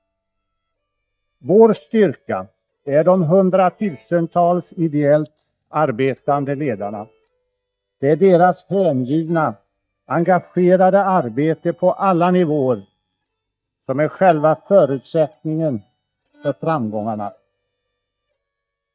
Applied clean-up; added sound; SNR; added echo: neural mask model DeepFilterNet 3.